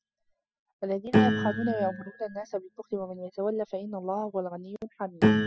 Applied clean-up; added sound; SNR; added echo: classical method spectral subtraction.